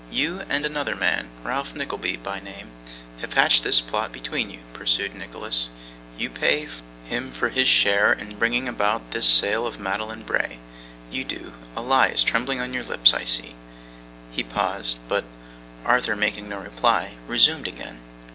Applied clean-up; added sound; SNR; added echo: none; none; none; none.